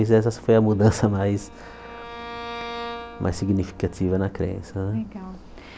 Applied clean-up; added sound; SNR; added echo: none; Bowed string instrument; 16 dB; none.